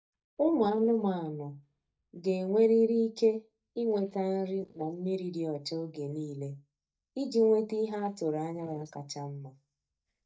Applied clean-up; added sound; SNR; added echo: neural mask model DeepFilterNet 3.